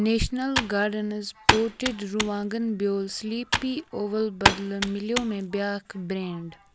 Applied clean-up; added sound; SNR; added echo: none; Computer keyboard; 2 dB; none.